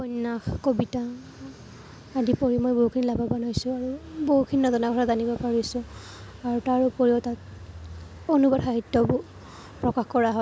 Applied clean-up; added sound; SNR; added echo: none; none; none; none.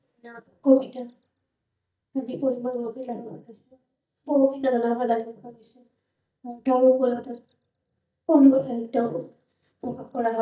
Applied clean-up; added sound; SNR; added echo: neural mask model DeepFilterNet 3.